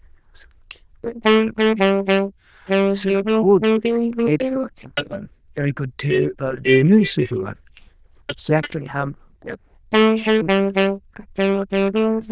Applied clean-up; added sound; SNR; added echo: neural diffusion model UNIVERSE++.